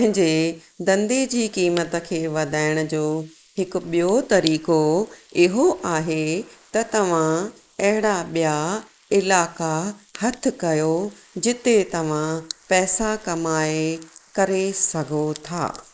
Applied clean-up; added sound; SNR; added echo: neural mask model Resemble Enhance denoiser.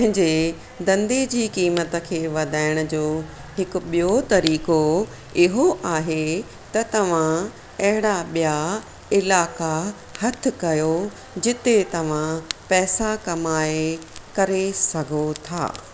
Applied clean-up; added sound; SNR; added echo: none; Fire / Rain; 19 dB; none.